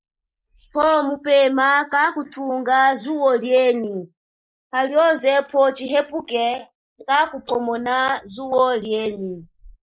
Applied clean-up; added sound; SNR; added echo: neural mask model Resemble Enhance denoiser.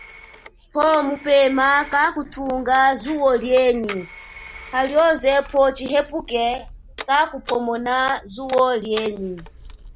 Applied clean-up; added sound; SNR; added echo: none; Telephone; 19 dB; none.